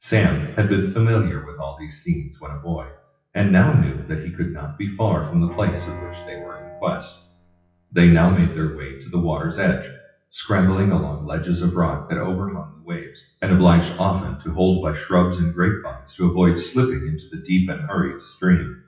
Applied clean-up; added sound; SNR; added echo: classical method WPE with log-MMSE.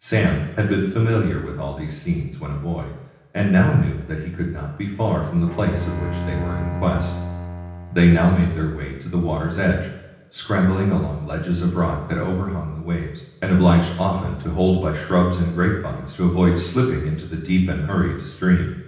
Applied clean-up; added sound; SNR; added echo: none; Bowed string instrument; 8 dB; reverberation time 0.9 s.